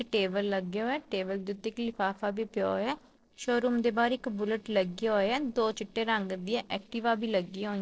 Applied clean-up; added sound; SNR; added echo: neural separator model SepFormer DNS4.